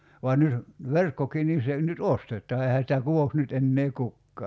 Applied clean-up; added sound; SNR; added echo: none; none; none; none.